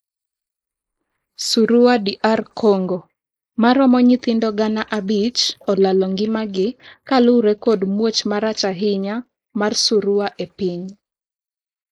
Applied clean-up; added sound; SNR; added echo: neural mask model Resemble Enhance denoiser.